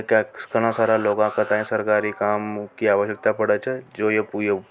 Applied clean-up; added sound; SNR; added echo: none; Alarm; 18 dB; none.